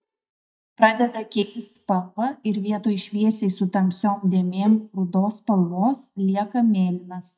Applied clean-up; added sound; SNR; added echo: neural mask model DeepFilterNet 3.